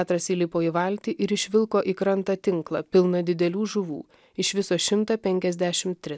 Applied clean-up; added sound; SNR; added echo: none; none; none; none.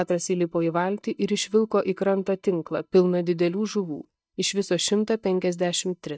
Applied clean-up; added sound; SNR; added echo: neural mask model DeepFilterNet 3.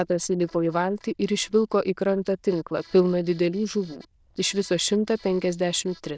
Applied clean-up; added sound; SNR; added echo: neural diffusion model UNIVERSE++.